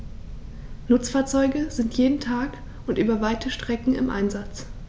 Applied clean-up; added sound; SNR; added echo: none; none; none; none.